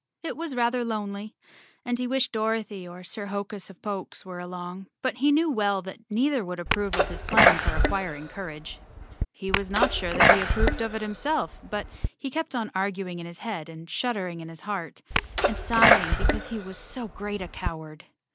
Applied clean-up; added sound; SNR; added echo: none; Sneeze; -5 dB; none.